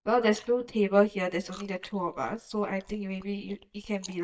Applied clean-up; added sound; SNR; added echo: neural mask model DeepFilterNet 3.